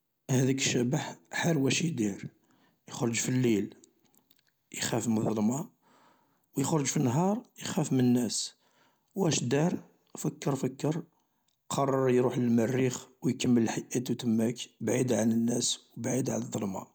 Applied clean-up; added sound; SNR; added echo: none; none; none; none.